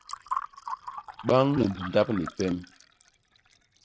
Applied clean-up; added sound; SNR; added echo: neural mask model RNNoise.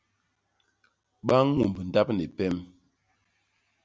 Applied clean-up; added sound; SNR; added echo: none; none; none; none.